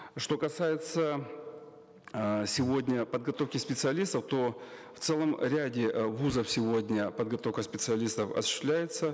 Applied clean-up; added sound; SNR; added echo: none; Breathing; 17 dB; none.